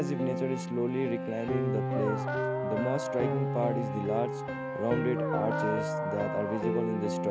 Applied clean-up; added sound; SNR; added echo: none; Dog + Piano; -1 dB; none.